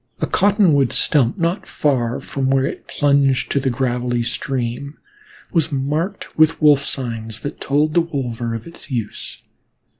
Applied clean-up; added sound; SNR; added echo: none; none; none; none.